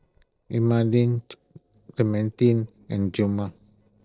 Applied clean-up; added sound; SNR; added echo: neural separator model SepFormer DNS4.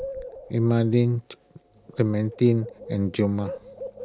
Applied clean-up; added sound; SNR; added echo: none; Bird; 15 dB; none.